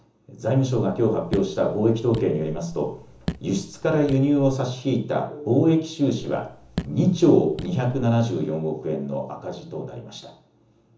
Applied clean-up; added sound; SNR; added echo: none; Raindrop / Drip; 13 dB; reverberation time 0.7 s.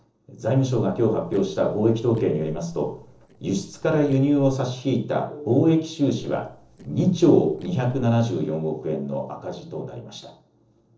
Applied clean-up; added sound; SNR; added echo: neural separator model SepFormer DNS4.